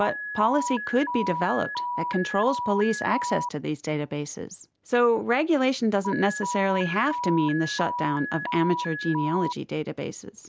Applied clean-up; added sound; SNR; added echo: none; Alarm; 7 dB; none.